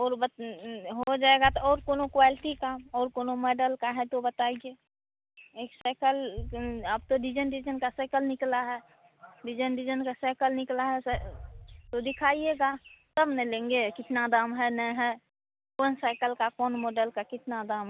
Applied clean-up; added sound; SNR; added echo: none; Boom; 17 dB; none.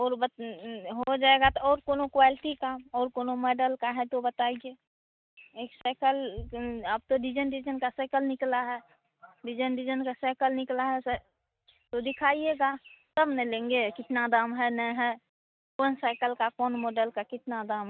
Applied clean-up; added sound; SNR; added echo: neural mask model RNNoise.